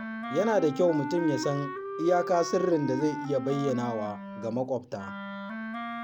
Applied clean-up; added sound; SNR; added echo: none; Wind instrument, woodwind instrument; 7 dB; none.